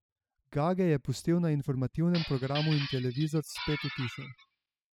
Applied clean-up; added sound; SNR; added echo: classical method spectral subtraction.